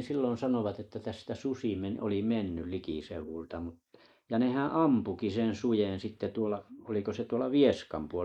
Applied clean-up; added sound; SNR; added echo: neural mask model Resemble Enhance denoiser.